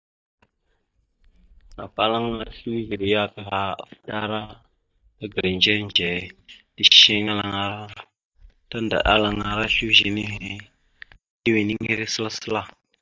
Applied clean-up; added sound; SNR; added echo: neural mask model DeepFilterNet 3.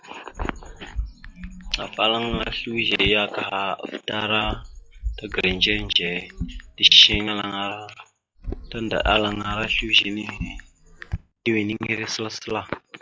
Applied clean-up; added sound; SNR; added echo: classical method log-MMSE.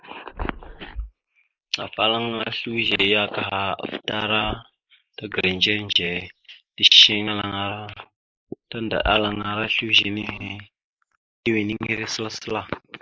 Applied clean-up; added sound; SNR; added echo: neural mask model Resemble Enhance denoiser.